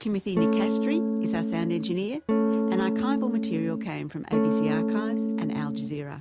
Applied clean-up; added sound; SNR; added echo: none; Electric guitar / Strum; -5 dB; none.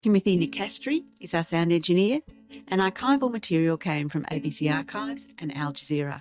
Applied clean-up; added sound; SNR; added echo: neural mask model DeepFilterNet 3.